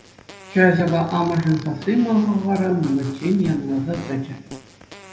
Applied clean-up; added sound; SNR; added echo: none; Fart; 19 dB; reverberation time 0.7 s.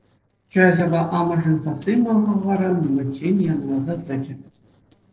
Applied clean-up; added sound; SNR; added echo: neural separator model SepFormer DNS4.